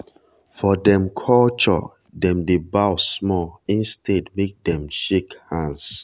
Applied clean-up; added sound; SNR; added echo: none; none; none; none.